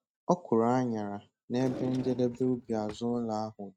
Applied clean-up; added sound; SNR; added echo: neural mask model RNNoise.